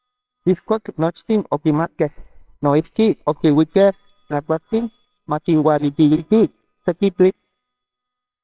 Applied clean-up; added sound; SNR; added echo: neural separator model SepFormer WHAMR!.